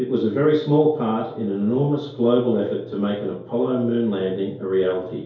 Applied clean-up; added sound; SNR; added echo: none; none; none; reverberation time 2.4 s.